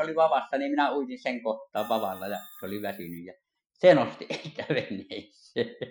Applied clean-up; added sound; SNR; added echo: classical method Wiener filter.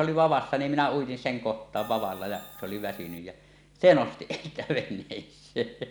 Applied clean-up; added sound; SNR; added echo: none; Bell; 18 dB; none.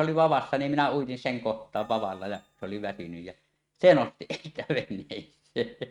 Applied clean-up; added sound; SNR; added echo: neural mask model RNNoise.